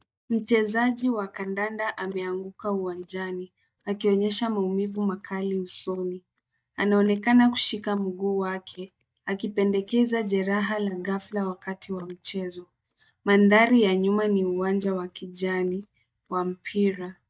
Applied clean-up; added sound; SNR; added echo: neural mask model DeepFilterNet 3.